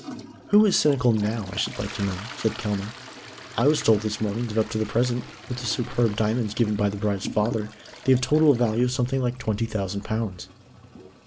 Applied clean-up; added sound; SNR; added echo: none; Toilet flush; 16 dB; none.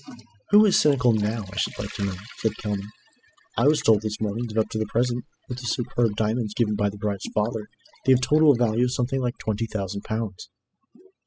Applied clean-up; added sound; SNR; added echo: classical method spectral subtraction.